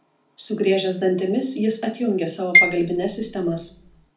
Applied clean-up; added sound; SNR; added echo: none; Marimba, xylophone; -2 dB; reverberation time 0.4 s.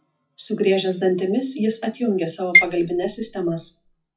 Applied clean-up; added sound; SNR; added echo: classical method WPE with log-MMSE.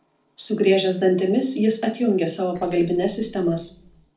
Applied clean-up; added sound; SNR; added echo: neural separator model SepFormer DNS4.